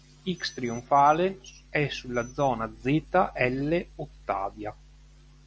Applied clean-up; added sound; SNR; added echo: none; none; none; none.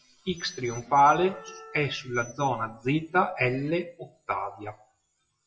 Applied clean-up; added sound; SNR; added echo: classical method WPE with log-MMSE.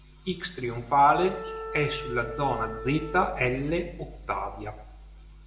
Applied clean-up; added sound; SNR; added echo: none; Wind instrument, woodwind instrument; 11 dB; reverberation time 0.7 s.